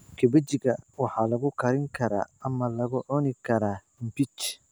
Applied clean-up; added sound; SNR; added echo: none; none; none; none.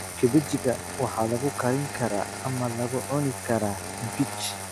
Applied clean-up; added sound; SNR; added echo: none; Engine starting; 8 dB; none.